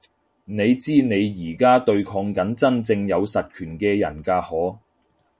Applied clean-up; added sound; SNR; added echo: none; none; none; none.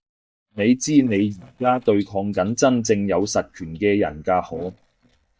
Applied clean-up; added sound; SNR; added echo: neural mask model DeepFilterNet 3.